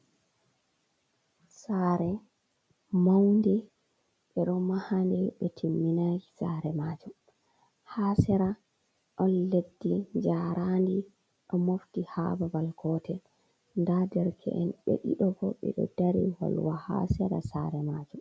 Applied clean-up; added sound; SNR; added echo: none; none; none; none.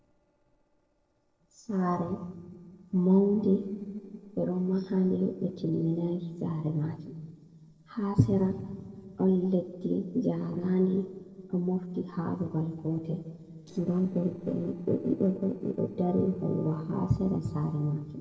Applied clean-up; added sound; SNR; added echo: neural separator model SepFormer DNS4.